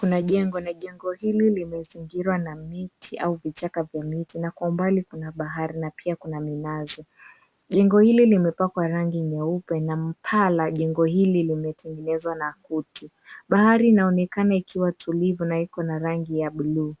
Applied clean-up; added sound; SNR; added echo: none; none; none; none.